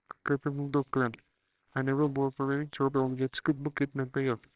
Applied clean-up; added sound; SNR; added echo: neural separator model SepFormer WHAMR!.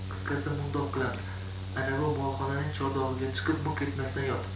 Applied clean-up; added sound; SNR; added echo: none; Mechanical fan; 4 dB; reverberation time 0.4 s.